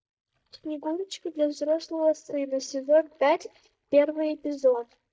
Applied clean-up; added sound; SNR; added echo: neural mask model DeepFilterNet 3.